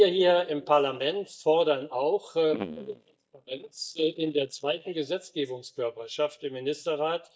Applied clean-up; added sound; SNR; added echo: neural mask model DeepFilterNet 3.